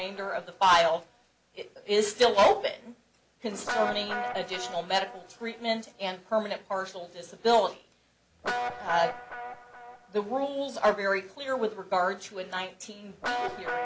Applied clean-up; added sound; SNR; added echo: none; Guitar; 10 dB; none.